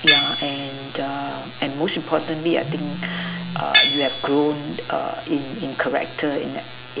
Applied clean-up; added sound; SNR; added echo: none; Telephone + Tools; 1 dB; none.